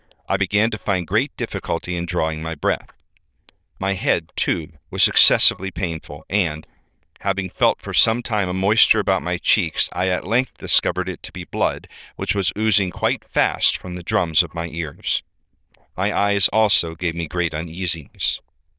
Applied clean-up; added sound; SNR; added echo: neural diffusion model UNIVERSE++.